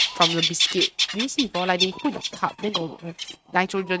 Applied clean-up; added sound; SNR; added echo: neural mask model RNNoise.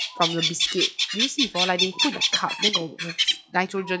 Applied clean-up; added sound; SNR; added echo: classical method log-MMSE.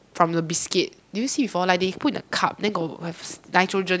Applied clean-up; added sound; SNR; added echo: none; none; none; none.